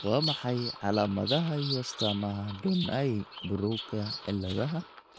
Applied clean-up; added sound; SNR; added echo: neural mask model RNNoise.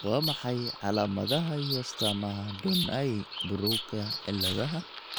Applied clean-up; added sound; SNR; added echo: none; Bird vocalization, bird call, bird song; 5 dB; none.